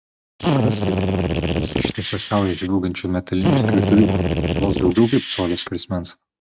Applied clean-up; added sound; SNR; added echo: neural mask model RNNoise.